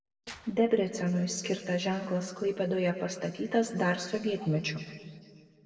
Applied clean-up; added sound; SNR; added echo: neural separator model SepFormer DNS4.